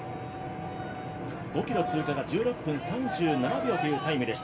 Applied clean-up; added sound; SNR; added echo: none; Wind instrument, woodwind instrument; 16 dB; reverberation time 0.2 s.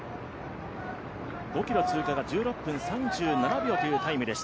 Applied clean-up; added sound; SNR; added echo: none; none; none; none.